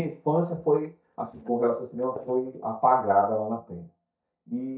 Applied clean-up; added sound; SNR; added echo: neural mask model DeepFilterNet 3.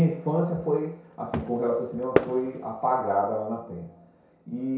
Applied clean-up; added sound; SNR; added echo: none; Fireworks; 7 dB; reverberation time 0.6 s.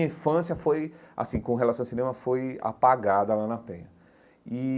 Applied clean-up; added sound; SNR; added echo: none; none; none; none.